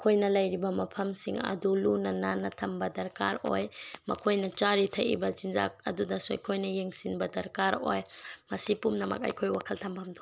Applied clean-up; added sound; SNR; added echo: none; none; none; none.